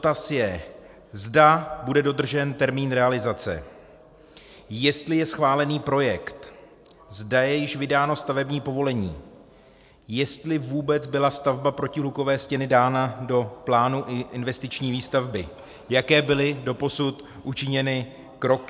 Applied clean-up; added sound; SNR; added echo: none; none; none; none.